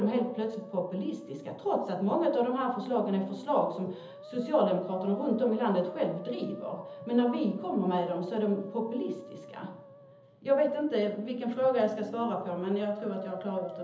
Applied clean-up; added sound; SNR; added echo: none; Musical instrument; 16 dB; reverberation time 0.7 s.